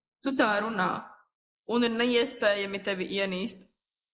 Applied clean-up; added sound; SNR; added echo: neural mask model Resemble Enhance denoiser.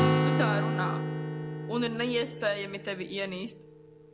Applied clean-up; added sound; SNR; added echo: none; Acoustic guitar; -3 dB; none.